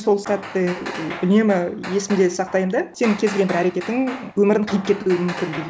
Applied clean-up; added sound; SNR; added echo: none; Hammer; 14 dB; none.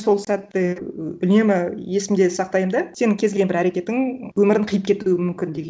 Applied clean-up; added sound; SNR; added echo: none; none; none; none.